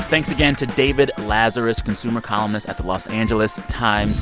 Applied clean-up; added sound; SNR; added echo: none; Boom; 16 dB; none.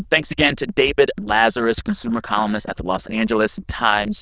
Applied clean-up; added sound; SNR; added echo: neural diffusion model UNIVERSE++.